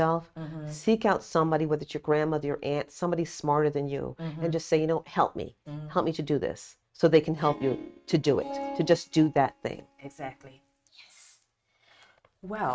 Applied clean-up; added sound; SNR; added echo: neural mask model RNNoise.